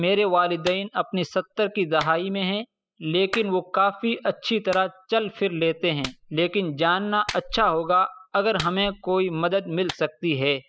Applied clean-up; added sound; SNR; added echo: classical method spectral subtraction.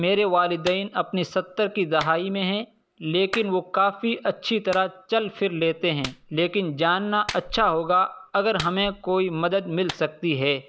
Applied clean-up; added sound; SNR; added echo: none; Clapping; 17 dB; none.